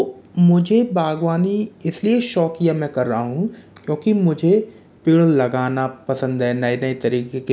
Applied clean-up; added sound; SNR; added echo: none; none; none; none.